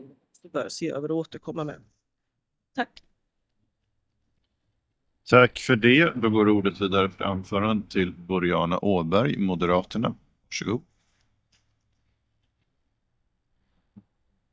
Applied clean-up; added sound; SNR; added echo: neural mask model DeepFilterNet 3.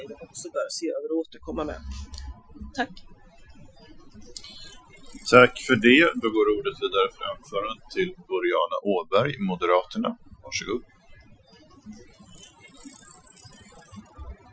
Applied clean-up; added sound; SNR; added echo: classical method Wiener filter.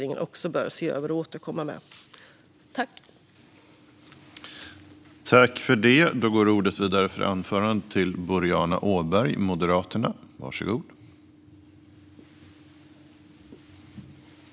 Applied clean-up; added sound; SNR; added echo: none; none; none; none.